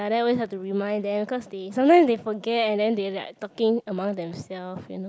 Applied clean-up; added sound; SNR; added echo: none; none; none; none.